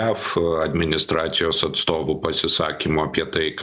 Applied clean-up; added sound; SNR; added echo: none; none; none; none.